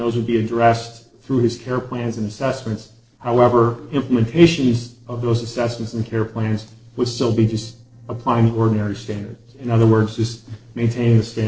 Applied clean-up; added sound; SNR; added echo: neural separator model SepFormer DNS4.